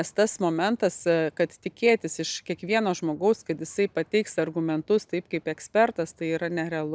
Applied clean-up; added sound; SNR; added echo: none; none; none; none.